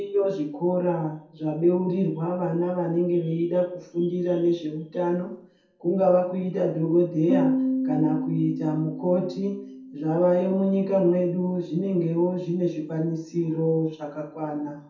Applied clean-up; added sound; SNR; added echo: none; Piano; 10 dB; reverberation time 0.6 s.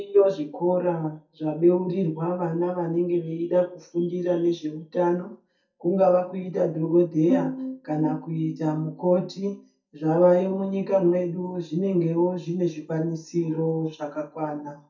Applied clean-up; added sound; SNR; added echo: neural mask model DeepFilterNet 3.